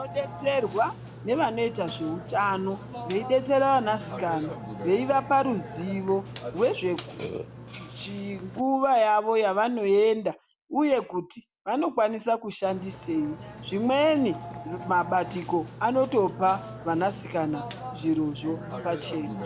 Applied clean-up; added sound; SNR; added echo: none; Burping, eructation; 13 dB; none.